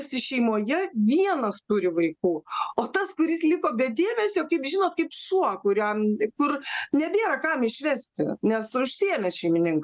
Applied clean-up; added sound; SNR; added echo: none; none; none; none.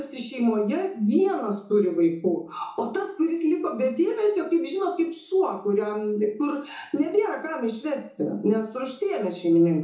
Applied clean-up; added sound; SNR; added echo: none; none; none; reverberation time 0.7 s.